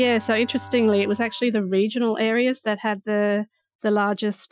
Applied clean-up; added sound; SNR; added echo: classical method Wiener filter.